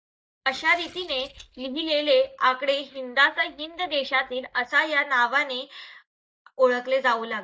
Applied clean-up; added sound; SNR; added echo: neural mask model DeepFilterNet 3.